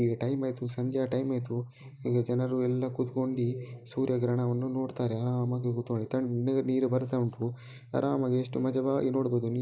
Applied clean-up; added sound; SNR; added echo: neural mask model Resemble Enhance denoiser.